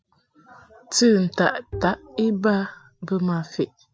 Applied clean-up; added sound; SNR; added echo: none; Bowed string instrument; 16 dB; none.